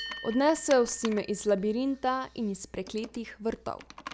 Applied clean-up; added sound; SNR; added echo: none; Bell + Computer keyboard; 16 dB; none.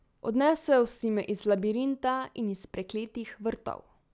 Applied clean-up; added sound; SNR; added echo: none; none; none; none.